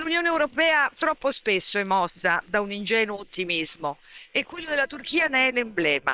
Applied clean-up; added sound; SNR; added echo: neural separator model SepFormer WHAM!.